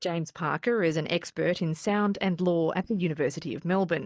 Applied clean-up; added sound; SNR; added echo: neural mask model DeepFilterNet 3.